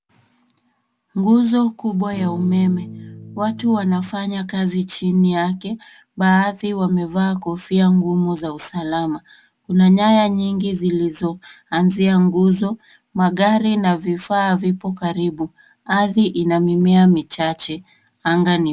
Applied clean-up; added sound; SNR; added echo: none; Electric guitar / Strum; 15 dB; none.